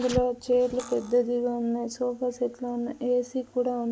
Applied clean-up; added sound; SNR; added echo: none; Cutlery, silverware; 18 dB; none.